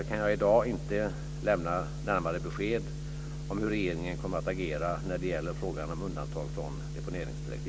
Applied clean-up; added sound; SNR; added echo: none; none; none; none.